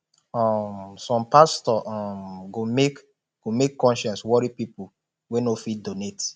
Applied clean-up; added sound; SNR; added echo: none; none; none; none.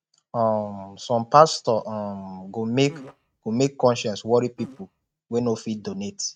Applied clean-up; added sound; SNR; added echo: neural mask model RNNoise.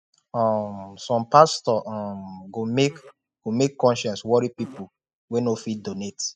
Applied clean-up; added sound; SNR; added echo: classical method spectral subtraction.